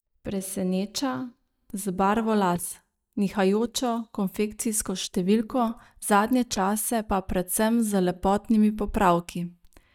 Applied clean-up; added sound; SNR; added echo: neural mask model DeepFilterNet 3.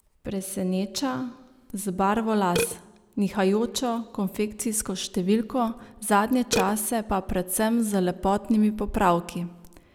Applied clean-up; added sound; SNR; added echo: none; Burping, eructation; 14 dB; none.